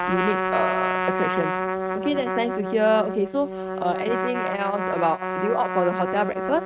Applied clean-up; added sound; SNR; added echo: neural mask model RNNoise.